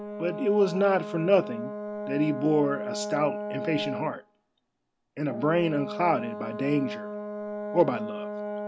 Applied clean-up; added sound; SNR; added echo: none; Brass instrument; 7 dB; none.